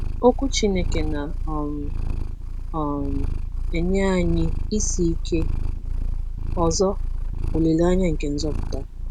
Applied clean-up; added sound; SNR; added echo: none; Purr; -1 dB; none.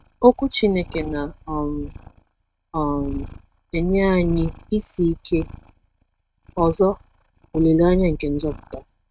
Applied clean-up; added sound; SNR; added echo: neural mask model RNNoise.